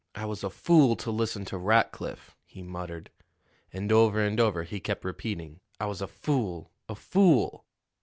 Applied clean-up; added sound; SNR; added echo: none; none; none; none.